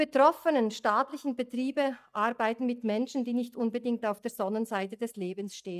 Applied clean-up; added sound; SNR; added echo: neural mask model DeepFilterNet 3.